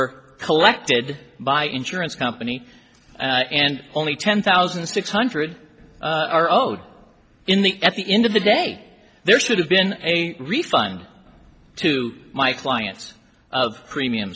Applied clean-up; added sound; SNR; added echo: none; none; none; none.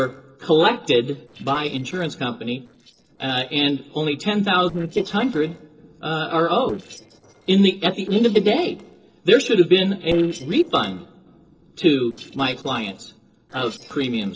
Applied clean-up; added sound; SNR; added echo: neural separator model SepFormer DNS4.